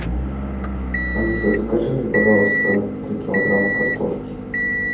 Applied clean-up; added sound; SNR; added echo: none; Motor vehicle (road) / Engine; 1 dB; reverberation time 0.7 s.